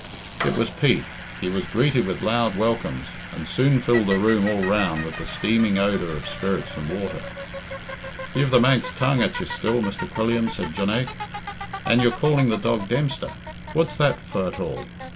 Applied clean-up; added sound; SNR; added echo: none; Bicycle; 11 dB; none.